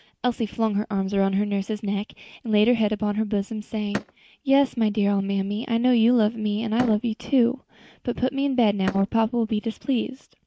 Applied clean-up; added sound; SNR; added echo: neural mask model RNNoise.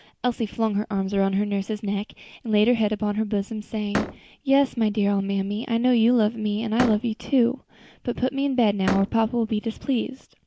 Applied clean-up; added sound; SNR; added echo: none; Slam; 9 dB; none.